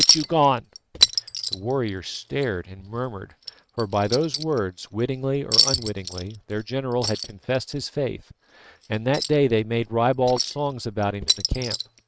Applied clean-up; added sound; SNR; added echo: neural mask model RNNoise.